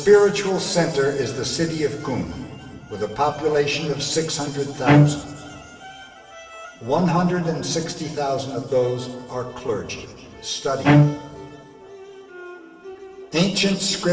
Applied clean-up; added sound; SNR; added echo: none; Bowed string instrument; -3 dB; reverberation time 2.4 s.